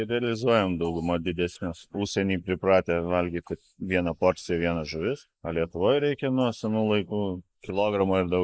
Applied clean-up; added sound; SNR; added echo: neural mask model Resemble Enhance denoiser.